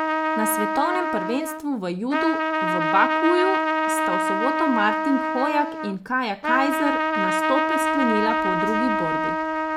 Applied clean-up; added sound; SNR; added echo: none; Trumpet; -2 dB; none.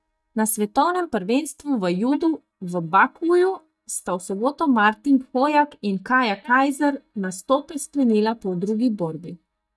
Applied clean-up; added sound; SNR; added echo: neural mask model DeepFilterNet 3.